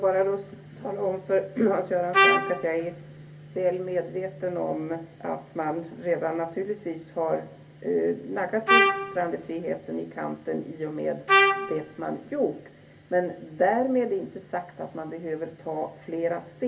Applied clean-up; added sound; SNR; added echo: none; Trumpet; -4 dB; reverberation time 0.3 s.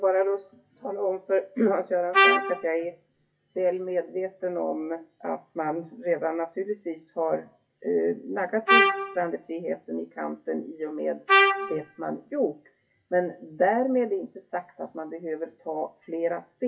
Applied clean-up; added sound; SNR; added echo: classical method WPE with log-MMSE.